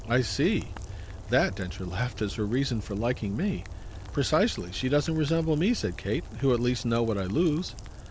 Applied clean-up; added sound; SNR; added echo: none; Rain; 12 dB; none.